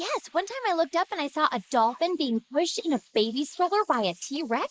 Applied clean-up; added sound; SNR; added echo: neural mask model Resemble Enhance denoiser.